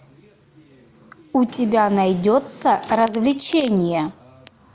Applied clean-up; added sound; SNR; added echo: none; Drawer open or close; 20 dB; none.